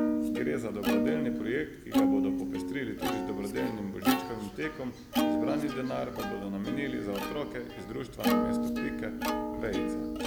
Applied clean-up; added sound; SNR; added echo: none; Plucked string instrument; -4 dB; none.